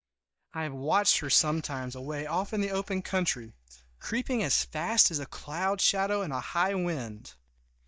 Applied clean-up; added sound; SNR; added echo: neural mask model DeepFilterNet 3.